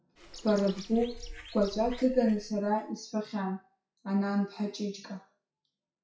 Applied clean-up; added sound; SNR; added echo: classical method WPE with log-MMSE.